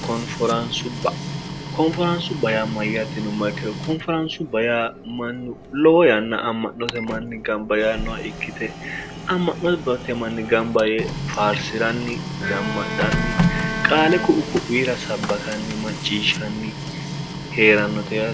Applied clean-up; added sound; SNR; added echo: none; Bowed string instrument + Printer; 6 dB; none.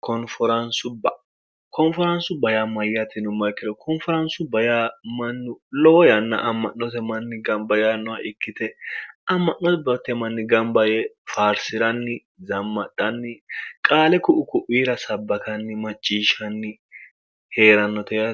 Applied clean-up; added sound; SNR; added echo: none; none; none; none.